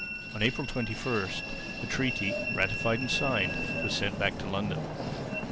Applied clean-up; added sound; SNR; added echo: none; Train; 2 dB; none.